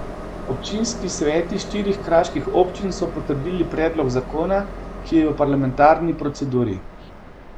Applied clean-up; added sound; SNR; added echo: none; Train; 11 dB; none.